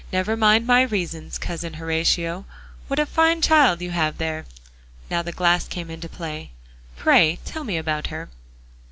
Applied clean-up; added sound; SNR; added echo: none; none; none; none.